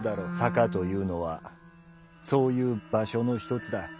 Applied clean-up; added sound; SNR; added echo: none; Telephone; 18 dB; none.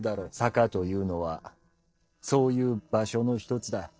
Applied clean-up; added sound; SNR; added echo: neural separator model SepFormer DNS4.